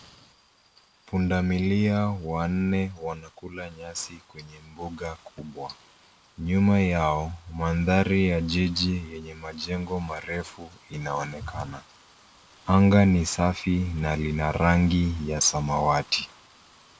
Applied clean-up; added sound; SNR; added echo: none; none; none; none.